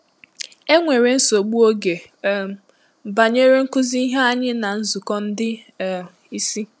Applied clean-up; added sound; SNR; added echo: none; none; none; none.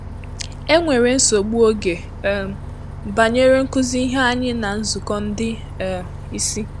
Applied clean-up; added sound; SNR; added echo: none; Bus; 12 dB; none.